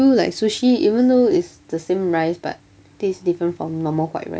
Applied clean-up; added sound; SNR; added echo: none; none; none; none.